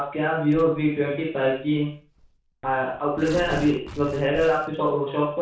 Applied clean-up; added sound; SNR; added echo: none; Tearing; 17 dB; reverberation time 0.4 s.